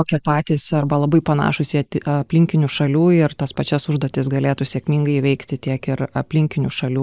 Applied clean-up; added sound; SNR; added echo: neural mask model Resemble Enhance denoiser.